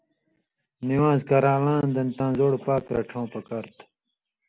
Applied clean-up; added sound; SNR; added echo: none; none; none; none.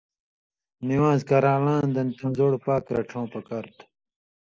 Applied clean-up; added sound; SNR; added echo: neural mask model Resemble Enhance denoiser.